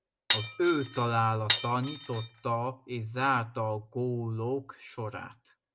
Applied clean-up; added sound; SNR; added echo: none; Glass; -2 dB; none.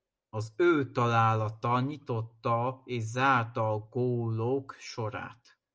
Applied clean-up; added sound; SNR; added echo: none; none; none; none.